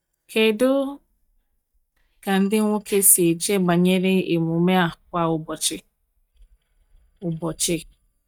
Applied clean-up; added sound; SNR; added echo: neural mask model DeepFilterNet 3.